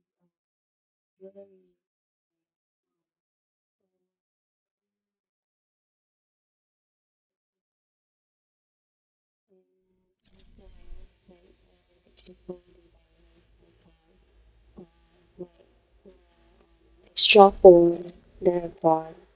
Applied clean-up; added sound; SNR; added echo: neural mask model DeepFilterNet 3.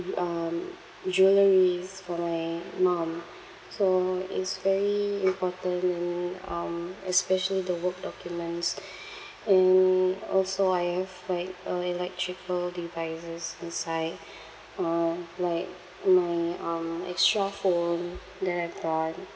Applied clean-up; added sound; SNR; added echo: none; none; none; none.